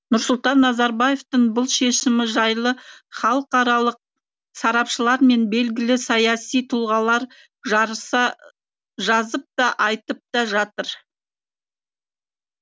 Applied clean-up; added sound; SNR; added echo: none; none; none; none.